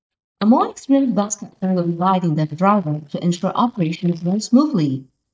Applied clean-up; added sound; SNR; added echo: neural mask model DeepFilterNet 3.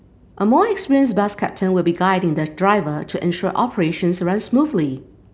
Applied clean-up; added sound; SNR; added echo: none; none; none; none.